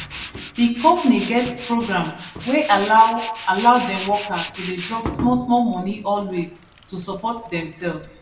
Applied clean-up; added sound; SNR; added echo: none; Tools; 13 dB; reverberation time 0.2 s.